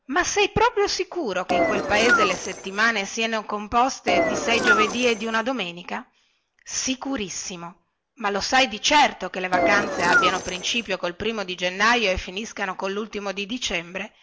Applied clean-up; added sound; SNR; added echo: none; Engine; -1 dB; none.